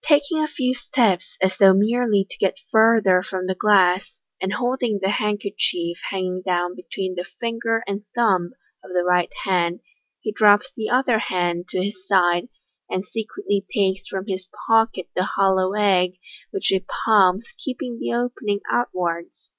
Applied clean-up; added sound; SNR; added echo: none; none; none; none.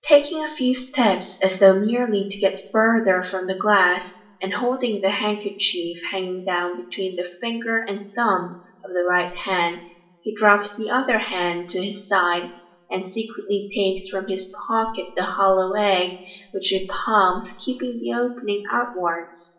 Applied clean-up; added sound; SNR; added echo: none; none; none; reverberation time 0.7 s.